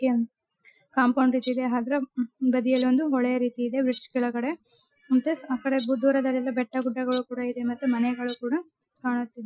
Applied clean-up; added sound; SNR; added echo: classical method Wiener filter.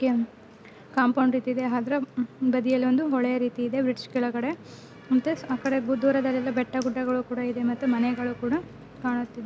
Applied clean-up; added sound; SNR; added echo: none; none; none; none.